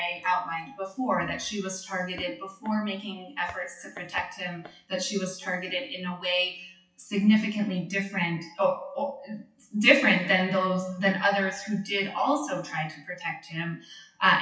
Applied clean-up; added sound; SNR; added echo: classical method WPE with log-MMSE.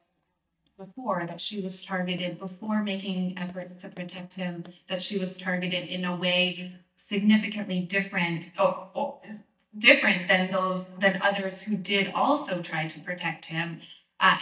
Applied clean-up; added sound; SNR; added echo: neural mask model DeepFilterNet 3.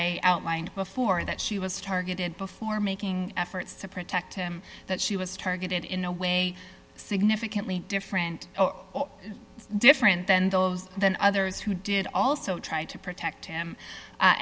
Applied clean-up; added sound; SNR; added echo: none; none; none; none.